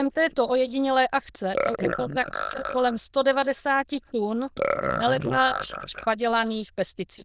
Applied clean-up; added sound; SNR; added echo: neural diffusion model UNIVERSE++.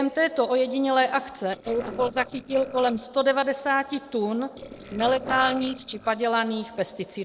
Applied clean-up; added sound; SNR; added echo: neural separator model SepFormer DNS4.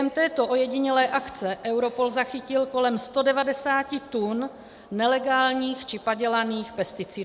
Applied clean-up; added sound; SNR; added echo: none; none; none; none.